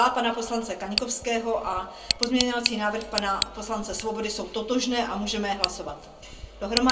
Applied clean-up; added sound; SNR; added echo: none; Tick; 6 dB; reverberation time 0.2 s.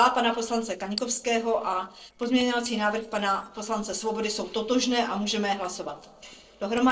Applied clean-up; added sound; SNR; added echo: neural separator model SepFormer DNS4.